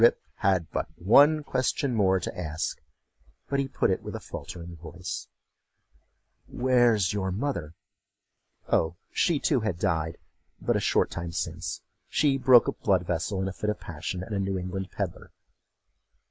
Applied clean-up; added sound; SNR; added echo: neural mask model Resemble Enhance denoiser.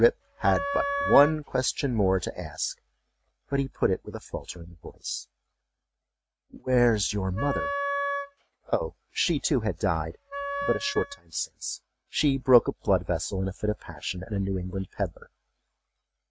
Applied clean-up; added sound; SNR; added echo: neural mask model RNNoise.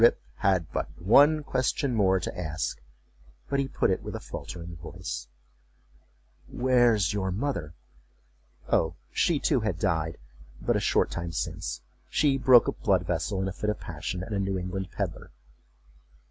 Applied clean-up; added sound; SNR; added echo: none; none; none; none.